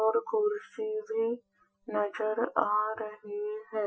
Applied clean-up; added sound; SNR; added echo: classical method Wiener filter.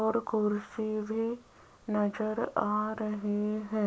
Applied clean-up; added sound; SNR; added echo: none; none; none; none.